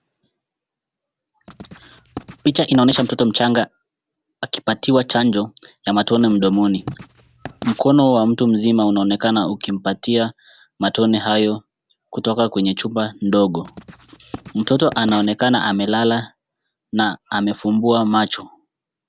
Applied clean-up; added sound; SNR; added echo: none; Writing; 17 dB; none.